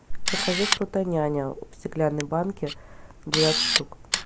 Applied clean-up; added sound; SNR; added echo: none; Camera; 3 dB; none.